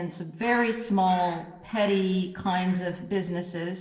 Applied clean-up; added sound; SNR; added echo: neural separator model SepFormer DNS4.